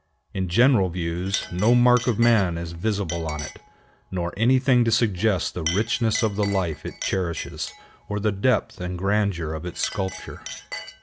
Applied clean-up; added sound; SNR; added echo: none; Chink, clink; 15 dB; none.